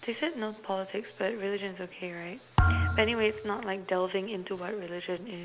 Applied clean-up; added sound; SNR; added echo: none; Thump, thud; -3 dB; none.